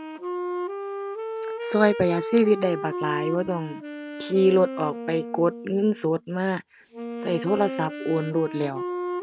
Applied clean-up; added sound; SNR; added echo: none; Wind instrument, woodwind instrument; 7 dB; none.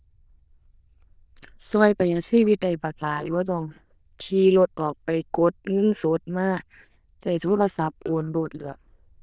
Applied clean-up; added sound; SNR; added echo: neural diffusion model UNIVERSE++.